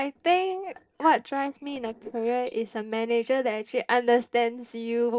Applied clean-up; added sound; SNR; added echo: neural separator model SepFormer DNS4.